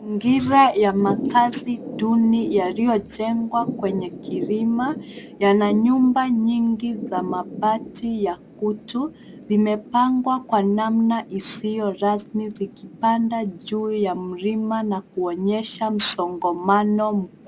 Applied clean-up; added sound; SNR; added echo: none; Thunder / Rain; 14 dB; none.